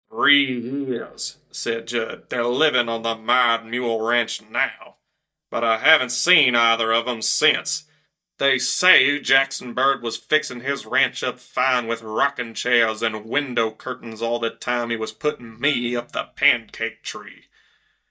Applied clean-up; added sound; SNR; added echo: neural mask model DeepFilterNet 3.